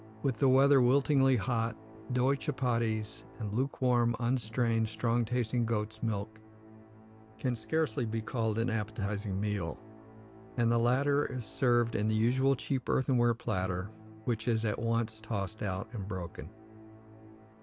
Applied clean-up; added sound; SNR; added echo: none; Musical instrument; 20 dB; none.